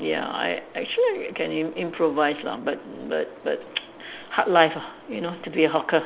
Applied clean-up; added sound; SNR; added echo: none; none; none; none.